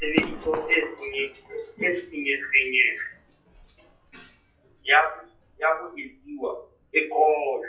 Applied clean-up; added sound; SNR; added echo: classical method WPE with log-MMSE.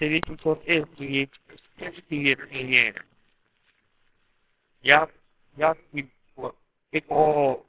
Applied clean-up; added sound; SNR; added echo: neural separator model SepFormer WHAMR!.